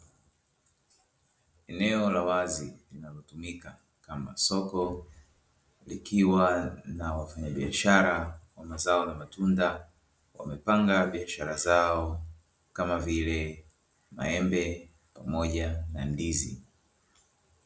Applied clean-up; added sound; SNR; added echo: none; none; none; none.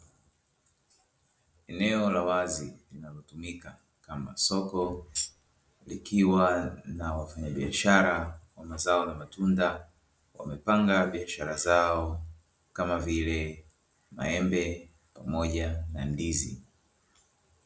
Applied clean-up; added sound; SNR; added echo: none; Tambourine; 4 dB; none.